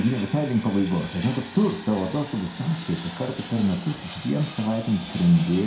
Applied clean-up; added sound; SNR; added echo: none; Fixed-wing aircraft, airplane; 14 dB; reverberation time 0.4 s.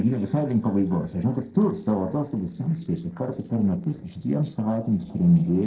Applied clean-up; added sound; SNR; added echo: neural separator model SepFormer DNS4.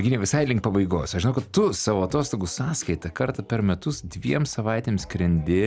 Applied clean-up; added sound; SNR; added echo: none; none; none; none.